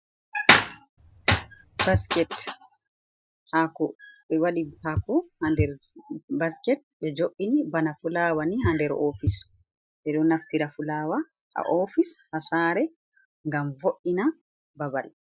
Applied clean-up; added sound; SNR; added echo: classical method spectral subtraction.